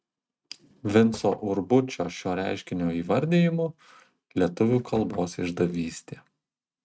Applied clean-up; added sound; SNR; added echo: neural mask model RNNoise.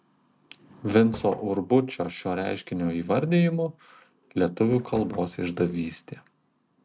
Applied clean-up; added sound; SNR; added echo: none; Fireworks; 18 dB; none.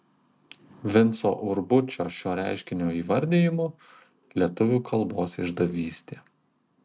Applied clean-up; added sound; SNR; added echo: none; none; none; none.